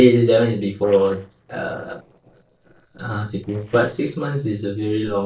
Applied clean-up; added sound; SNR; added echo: neural separator model SepFormer DNS4.